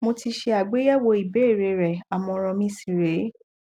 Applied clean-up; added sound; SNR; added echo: none; none; none; none.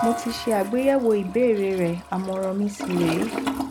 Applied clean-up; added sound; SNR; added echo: none; Piano + Toilet flush; 8 dB; none.